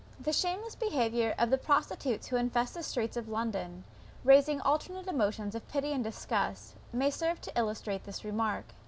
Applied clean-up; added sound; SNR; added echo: none; none; none; none.